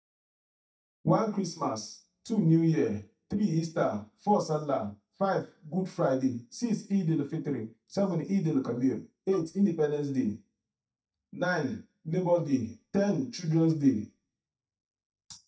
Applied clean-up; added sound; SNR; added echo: neural mask model DeepFilterNet 3.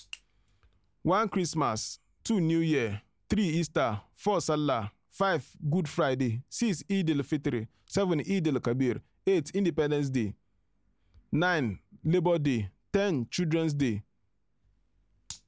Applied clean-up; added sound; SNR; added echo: none; none; none; none.